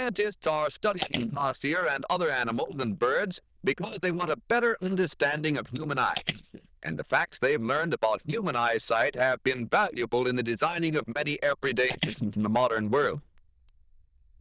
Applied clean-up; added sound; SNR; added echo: neural diffusion model UNIVERSE++.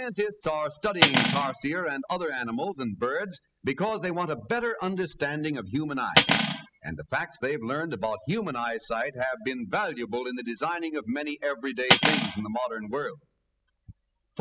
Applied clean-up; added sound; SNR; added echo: classical method spectral subtraction.